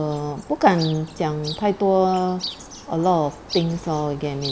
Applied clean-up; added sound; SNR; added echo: none; Chirp, tweet; 16 dB; none.